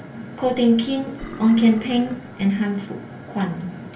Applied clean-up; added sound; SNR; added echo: none; Burping, eructation; 19 dB; reverberation time 0.3 s.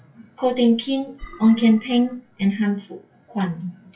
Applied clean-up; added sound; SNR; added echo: classical method WPE with log-MMSE.